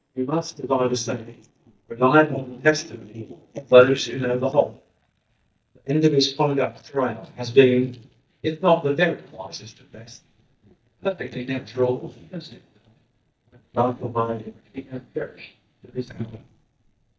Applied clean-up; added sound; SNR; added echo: neural mask model DeepFilterNet 3.